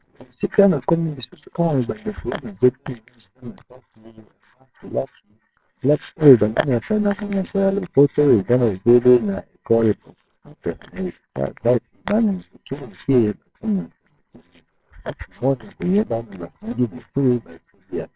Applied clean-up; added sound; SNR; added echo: neural separator model SepFormer WHAMR!.